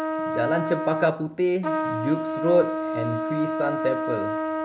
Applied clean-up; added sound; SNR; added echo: none; Trumpet; 2 dB; none.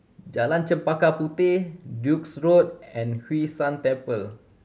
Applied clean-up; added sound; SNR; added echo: none; none; none; none.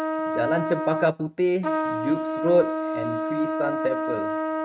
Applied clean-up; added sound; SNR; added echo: neural mask model RNNoise.